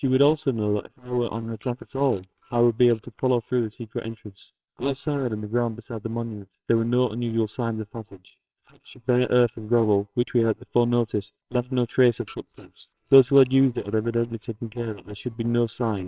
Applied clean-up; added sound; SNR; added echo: neural separator model SepFormer WHAMR!.